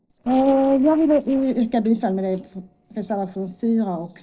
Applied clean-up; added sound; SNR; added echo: neural separator model SepFormer DNS4.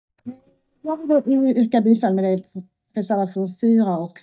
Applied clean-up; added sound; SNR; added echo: neural mask model DeepFilterNet 3.